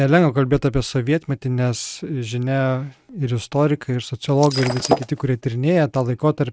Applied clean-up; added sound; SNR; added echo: neural mask model RNNoise.